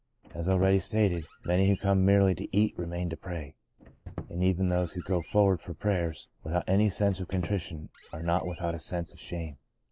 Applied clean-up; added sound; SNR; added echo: neural mask model Resemble Enhance denoiser.